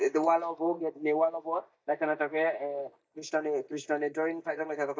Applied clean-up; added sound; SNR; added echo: neural mask model DeepFilterNet 3.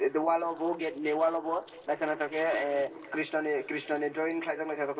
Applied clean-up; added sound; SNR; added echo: neural separator model SepFormer DNS4.